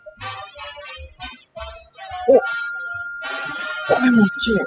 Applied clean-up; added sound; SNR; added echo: classical method spectral subtraction.